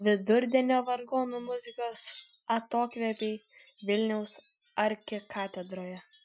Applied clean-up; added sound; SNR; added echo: classical method Wiener filter.